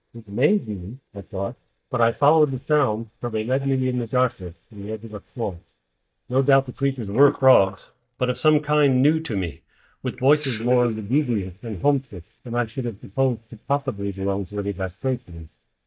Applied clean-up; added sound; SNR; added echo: neural mask model DeepFilterNet 3.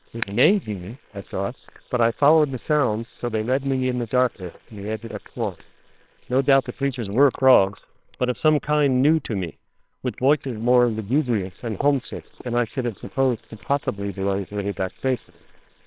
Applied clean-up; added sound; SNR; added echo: neural separator model SepFormer WHAMR!.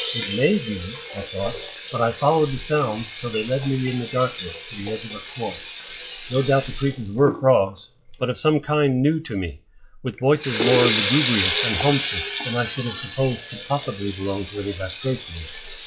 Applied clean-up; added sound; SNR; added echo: classical method WPE with log-MMSE.